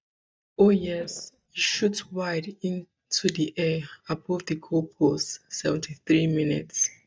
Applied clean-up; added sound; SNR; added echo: neural mask model DeepFilterNet 3.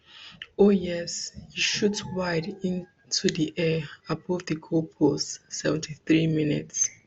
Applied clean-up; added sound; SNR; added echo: none; none; none; none.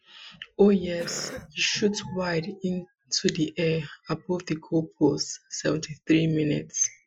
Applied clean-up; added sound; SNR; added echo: classical method Wiener filter.